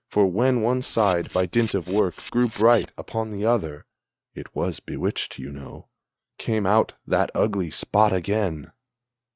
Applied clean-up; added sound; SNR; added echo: neural mask model RNNoise.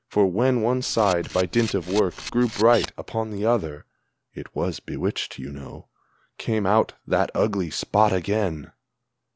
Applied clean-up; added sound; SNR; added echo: none; Camera; 12 dB; none.